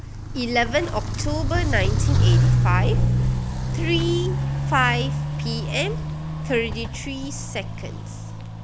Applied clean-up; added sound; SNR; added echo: none; Walk, footsteps; -5 dB; none.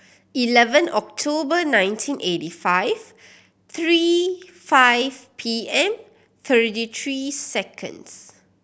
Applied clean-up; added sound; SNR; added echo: none; none; none; none.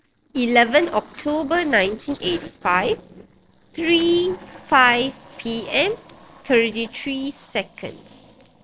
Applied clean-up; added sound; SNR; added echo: neural separator model SepFormer DNS4.